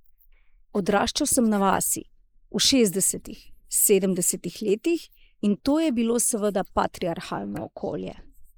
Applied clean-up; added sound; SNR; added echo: neural mask model Resemble Enhance denoiser.